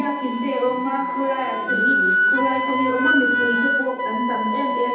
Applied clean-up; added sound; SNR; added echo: none; Wind instrument, woodwind instrument; -2 dB; reverberation time 0.9 s.